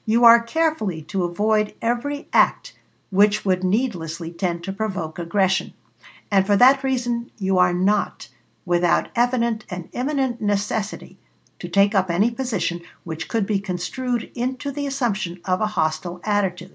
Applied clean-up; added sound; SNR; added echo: none; none; none; none.